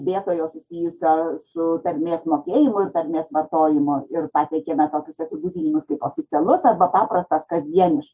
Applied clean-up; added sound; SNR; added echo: none; none; none; none.